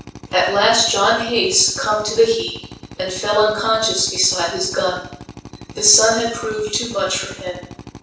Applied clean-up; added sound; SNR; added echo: none; Drill; 17 dB; reverberation time 0.7 s.